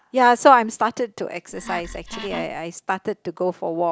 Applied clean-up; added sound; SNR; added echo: none; Wood; 14 dB; none.